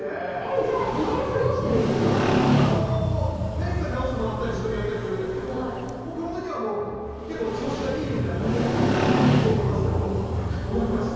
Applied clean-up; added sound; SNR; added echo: none; Motorcycle; -2 dB; reverberation time 2.2 s.